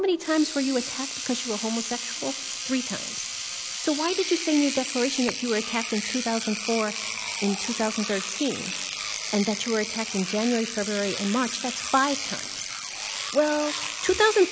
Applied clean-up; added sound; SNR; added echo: none; Engine / Domestic sounds, home sounds; 5 dB; none.